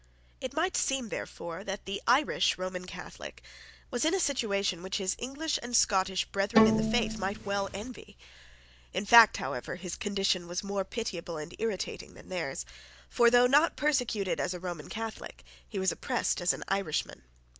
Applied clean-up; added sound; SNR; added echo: none; Bowed string instrument; -3 dB; none.